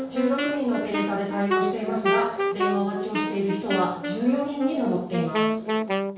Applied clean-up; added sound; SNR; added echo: none; Wind instrument, woodwind instrument; 0 dB; reverberation time 0.7 s.